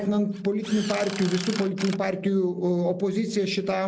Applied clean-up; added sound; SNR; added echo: none; Drill; 16 dB; none.